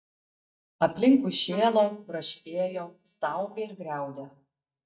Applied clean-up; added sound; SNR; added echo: neural mask model DeepFilterNet 3.